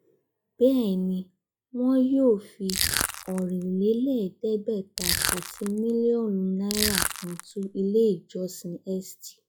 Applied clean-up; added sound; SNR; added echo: classical method log-MMSE.